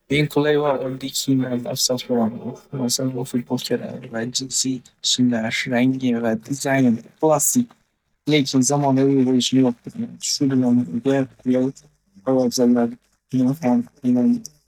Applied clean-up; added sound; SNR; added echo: neural mask model DeepFilterNet 3.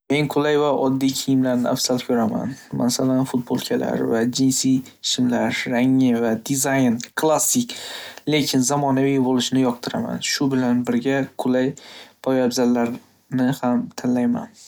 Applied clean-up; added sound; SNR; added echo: none; none; none; none.